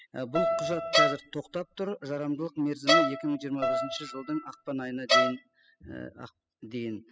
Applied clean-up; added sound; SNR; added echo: classical method spectral subtraction.